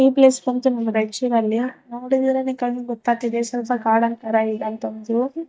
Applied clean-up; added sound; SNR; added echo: neural mask model DeepFilterNet 3.